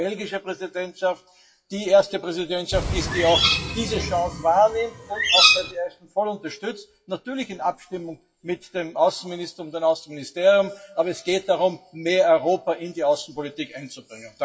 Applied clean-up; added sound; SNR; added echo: classical method WPE with log-MMSE.